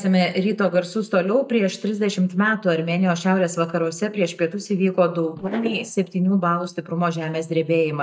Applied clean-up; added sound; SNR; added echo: neural mask model DeepFilterNet 3.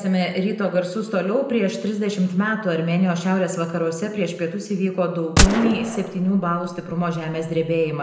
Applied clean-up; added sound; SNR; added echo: none; Gunshot, gunfire; 1 dB; reverberation time 0.8 s.